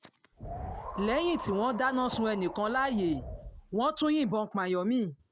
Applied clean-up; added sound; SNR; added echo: none; Wind; 11 dB; none.